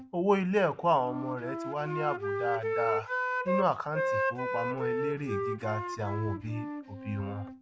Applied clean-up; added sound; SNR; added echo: none; Wind instrument, woodwind instrument; 2 dB; none.